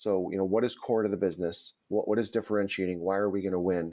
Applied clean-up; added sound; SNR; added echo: none; none; none; none.